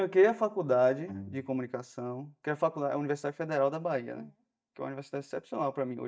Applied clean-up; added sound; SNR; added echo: neural mask model DeepFilterNet 3.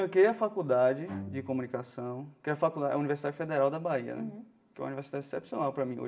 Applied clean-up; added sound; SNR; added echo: none; Bowed string instrument; 15 dB; reverberation time 0.5 s.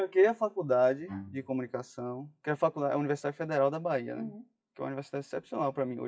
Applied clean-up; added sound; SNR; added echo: classical method WPE with log-MMSE.